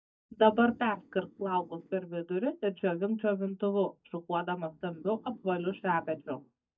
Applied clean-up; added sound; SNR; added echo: neural mask model DeepFilterNet 3.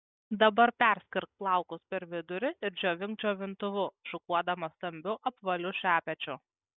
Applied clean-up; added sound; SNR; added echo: none; none; none; none.